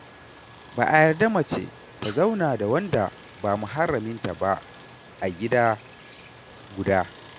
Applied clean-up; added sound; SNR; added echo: none; Stream; 19 dB; none.